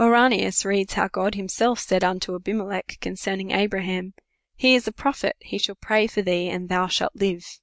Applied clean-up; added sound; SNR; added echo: none; none; none; none.